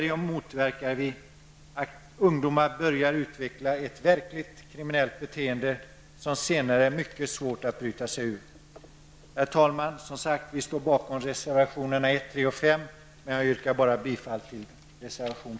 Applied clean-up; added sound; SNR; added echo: none; none; none; none.